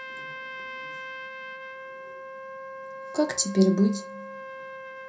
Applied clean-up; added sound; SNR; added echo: none; Trumpet; 9 dB; reverberation time 0.3 s.